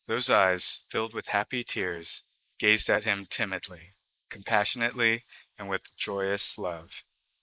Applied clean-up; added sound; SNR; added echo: neural mask model Resemble Enhance denoiser.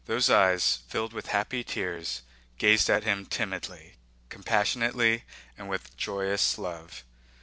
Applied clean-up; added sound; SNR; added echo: none; none; none; none.